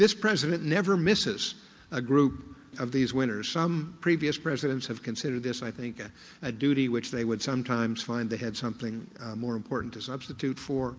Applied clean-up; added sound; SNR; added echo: none; none; none; none.